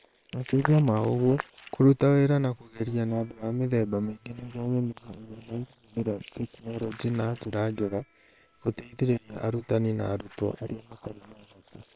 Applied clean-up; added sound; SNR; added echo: neural separator model SepFormer WHAM!.